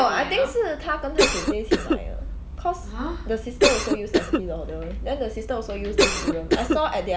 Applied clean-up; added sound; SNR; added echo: none; Cough; 0 dB; none.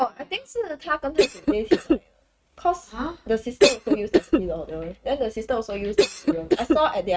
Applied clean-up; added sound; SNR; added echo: neural mask model RNNoise.